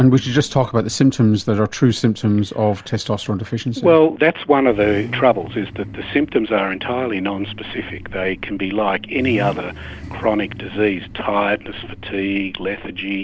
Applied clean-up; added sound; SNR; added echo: none; Idling / Accelerating, revving, vroom / Car; 16 dB; none.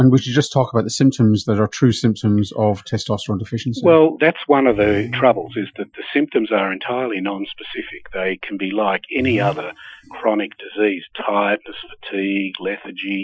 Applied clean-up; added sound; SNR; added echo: classical method Wiener filter.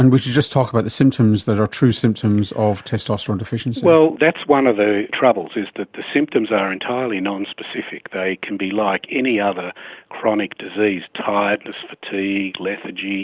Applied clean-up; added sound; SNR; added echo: none; none; none; none.